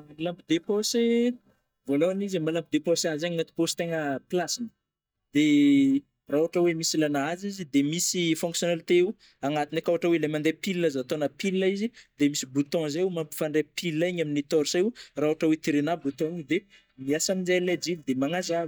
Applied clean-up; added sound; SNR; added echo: neural mask model DeepFilterNet 3.